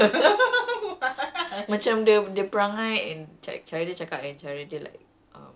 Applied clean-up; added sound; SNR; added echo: none; none; none; none.